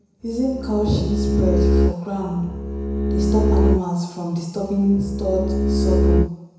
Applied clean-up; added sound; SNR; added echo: none; Bowed string instrument; -4 dB; reverberation time 0.9 s.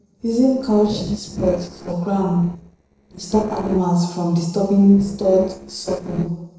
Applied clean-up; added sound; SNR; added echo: neural separator model SepFormer DNS4.